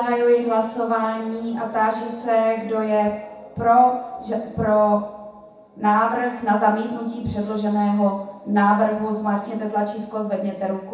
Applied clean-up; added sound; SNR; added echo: none; none; none; reverberation time 0.7 s.